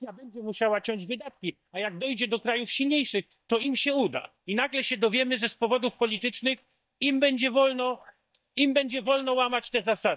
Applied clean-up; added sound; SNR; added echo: neural mask model DeepFilterNet 3.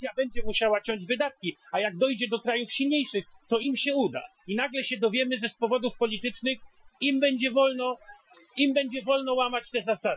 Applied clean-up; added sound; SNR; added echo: classical method Wiener filter.